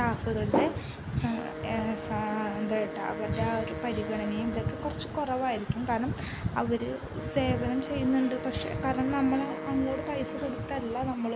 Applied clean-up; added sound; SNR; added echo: none; Wind instrument, woodwind instrument; 10 dB; none.